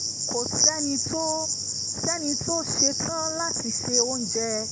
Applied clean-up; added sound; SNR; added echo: none; Cricket; -4 dB; none.